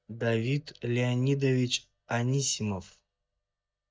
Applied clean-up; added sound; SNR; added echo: neural mask model DeepFilterNet 3.